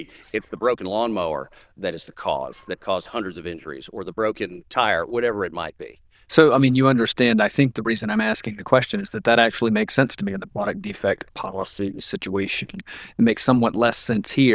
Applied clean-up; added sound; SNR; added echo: neural diffusion model UNIVERSE++.